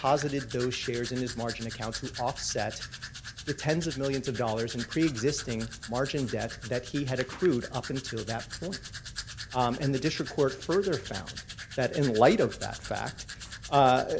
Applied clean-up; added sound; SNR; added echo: none; Domestic sounds, home sounds; 12 dB; none.